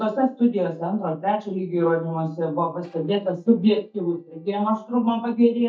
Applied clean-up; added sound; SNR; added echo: neural mask model DeepFilterNet 3.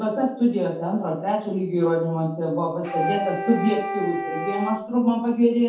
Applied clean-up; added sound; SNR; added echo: none; Wind instrument, woodwind instrument; 6 dB; reverberation time 0.5 s.